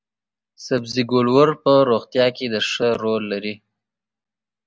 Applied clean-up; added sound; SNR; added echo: none; none; none; none.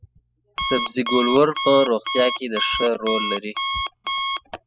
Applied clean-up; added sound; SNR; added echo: classical method spectral subtraction.